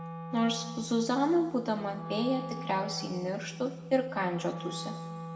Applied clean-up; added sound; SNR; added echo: none; Wind instrument, woodwind instrument; 10 dB; reverberation time 1.3 s.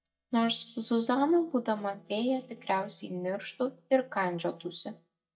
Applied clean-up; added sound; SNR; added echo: neural mask model DeepFilterNet 3.